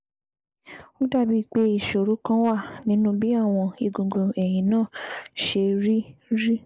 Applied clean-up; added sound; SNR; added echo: neural mask model Resemble Enhance denoiser.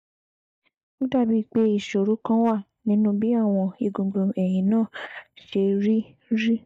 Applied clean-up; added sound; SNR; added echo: neural mask model DeepFilterNet 3.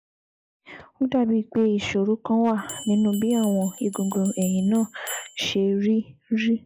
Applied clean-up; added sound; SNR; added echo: classical method log-MMSE.